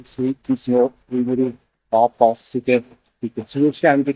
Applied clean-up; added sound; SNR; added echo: neural mask model DeepFilterNet 3.